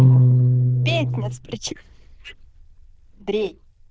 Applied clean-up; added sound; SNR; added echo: neural diffusion model UNIVERSE++.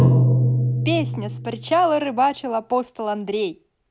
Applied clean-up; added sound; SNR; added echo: none; Drum; -1 dB; none.